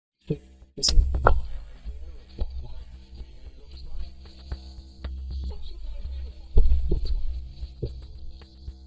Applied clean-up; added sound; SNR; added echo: neural mask model DeepFilterNet 3.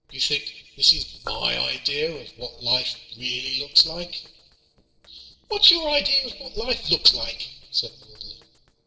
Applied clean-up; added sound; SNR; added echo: neural separator model SepFormer DNS4.